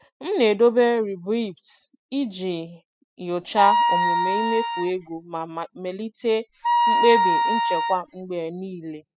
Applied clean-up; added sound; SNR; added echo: classical method spectral subtraction.